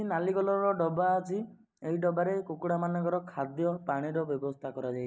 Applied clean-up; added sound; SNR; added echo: none; none; none; none.